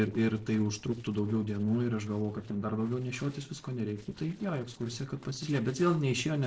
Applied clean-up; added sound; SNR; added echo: neural separator model SepFormer DNS4.